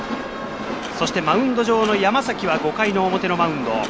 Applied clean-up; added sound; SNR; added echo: none; Clock; 20 dB; none.